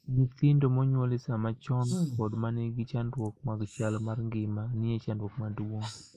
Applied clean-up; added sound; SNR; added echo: neural mask model Resemble Enhance denoiser.